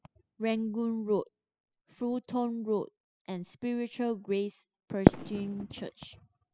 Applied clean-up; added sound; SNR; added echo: classical method spectral subtraction.